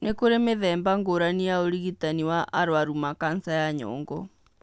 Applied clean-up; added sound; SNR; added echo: none; none; none; none.